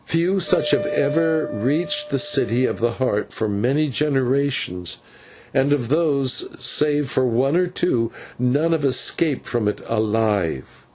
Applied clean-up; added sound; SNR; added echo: none; Wind instrument, woodwind instrument; 10 dB; none.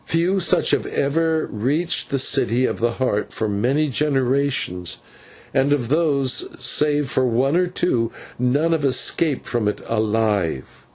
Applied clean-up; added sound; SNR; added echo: none; none; none; none.